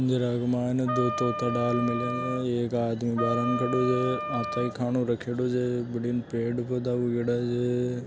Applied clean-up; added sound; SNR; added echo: none; Wind instrument, woodwind instrument; 5 dB; none.